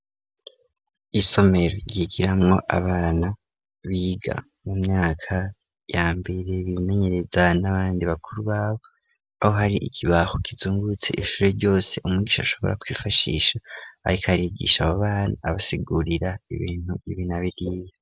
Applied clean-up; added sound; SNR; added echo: none; none; none; none.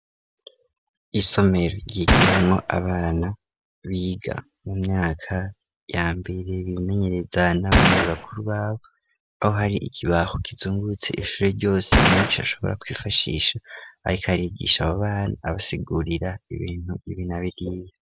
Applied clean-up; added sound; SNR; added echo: none; Gunshot, gunfire; -3 dB; none.